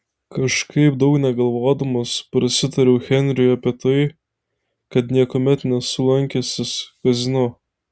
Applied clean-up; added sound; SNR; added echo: none; none; none; none.